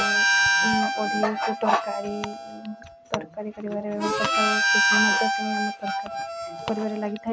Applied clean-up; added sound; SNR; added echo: none; Harmonica; -4 dB; none.